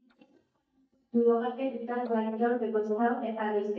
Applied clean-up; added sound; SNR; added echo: neural mask model DeepFilterNet 3.